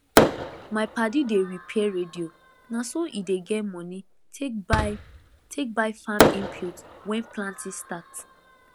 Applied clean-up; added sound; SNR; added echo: none; Fireworks; -1 dB; none.